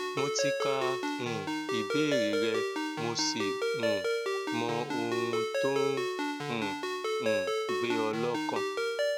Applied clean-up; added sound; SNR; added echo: none; Ringtone; -4 dB; none.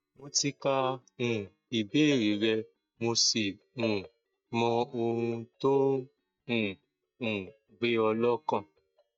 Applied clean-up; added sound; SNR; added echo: neural mask model DeepFilterNet 3.